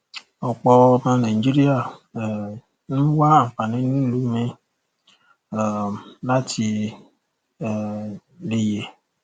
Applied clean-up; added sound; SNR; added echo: none; none; none; none.